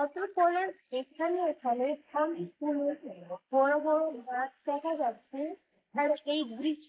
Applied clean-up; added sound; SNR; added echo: neural mask model Resemble Enhance denoiser.